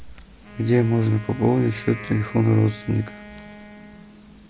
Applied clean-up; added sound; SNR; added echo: none; Wind instrument, woodwind instrument; 18 dB; none.